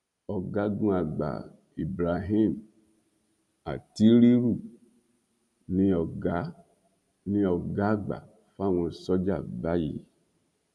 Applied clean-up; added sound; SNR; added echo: none; none; none; none.